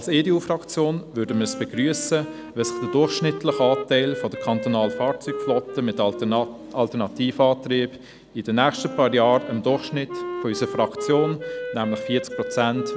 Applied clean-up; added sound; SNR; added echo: none; Wind instrument, woodwind instrument; 10 dB; none.